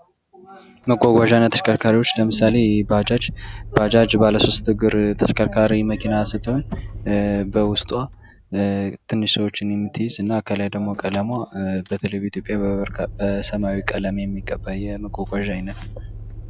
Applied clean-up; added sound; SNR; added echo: none; Motor vehicle (road); 14 dB; none.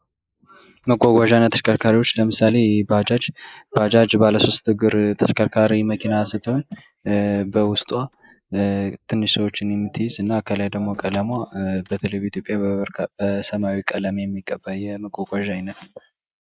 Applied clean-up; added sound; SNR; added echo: neural mask model Resemble Enhance denoiser.